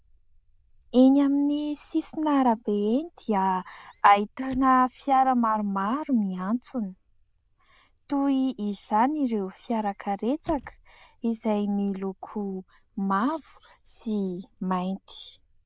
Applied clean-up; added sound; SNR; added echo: neural diffusion model UNIVERSE++.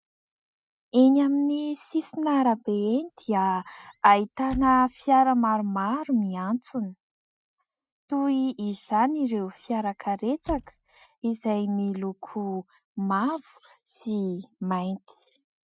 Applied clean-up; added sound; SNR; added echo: neural mask model RNNoise.